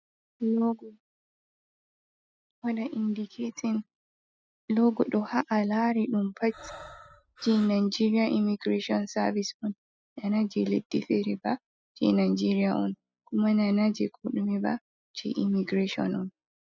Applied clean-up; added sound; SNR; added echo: classical method spectral subtraction.